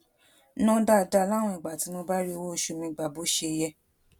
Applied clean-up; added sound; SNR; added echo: none; none; none; none.